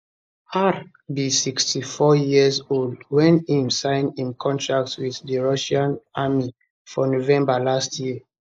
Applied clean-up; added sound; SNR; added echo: neural mask model Resemble Enhance denoiser.